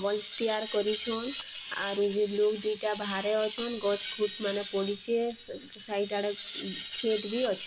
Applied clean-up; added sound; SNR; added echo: none; Screech; -5 dB; none.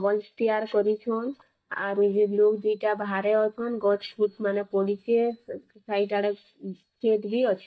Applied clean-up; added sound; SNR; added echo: neural mask model DeepFilterNet 3.